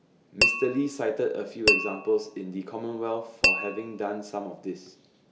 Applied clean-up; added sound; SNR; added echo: none; Tap / Glass; -2 dB; none.